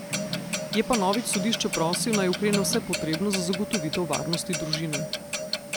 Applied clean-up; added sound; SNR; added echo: none; Clock; 4 dB; none.